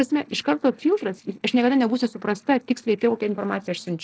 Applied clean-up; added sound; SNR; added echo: neural separator model SepFormer DNS4.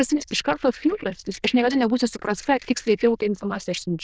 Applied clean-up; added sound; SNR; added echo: neural diffusion model UNIVERSE++.